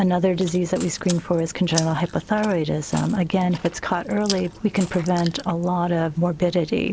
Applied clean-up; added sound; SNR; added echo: none; Coin (dropping) + Chewing, mastication; 15 dB; none.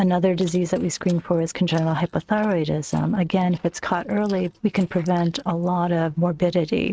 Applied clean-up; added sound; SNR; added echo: neural mask model RNNoise.